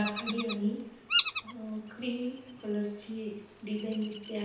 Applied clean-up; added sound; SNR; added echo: none; Bird vocalization, bird call, bird song; -3 dB; reverberation time 0.9 s.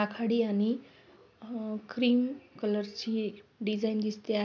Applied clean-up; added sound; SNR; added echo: none; none; none; none.